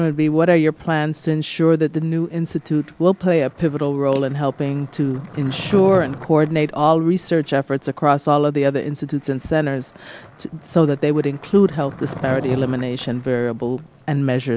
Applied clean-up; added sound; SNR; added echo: none; Skateboard + Crack / Crackle; 17 dB; none.